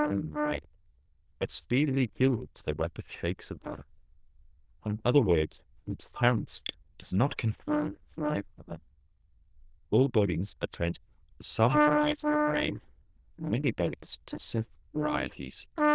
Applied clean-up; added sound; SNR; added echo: neural diffusion model UNIVERSE++.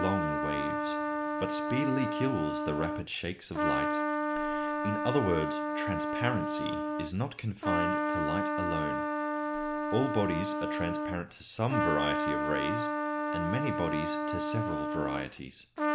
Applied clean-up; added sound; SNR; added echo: none; Trumpet; -3 dB; none.